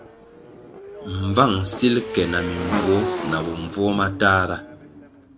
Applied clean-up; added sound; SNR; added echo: none; Motorcycle / Engine; 8 dB; none.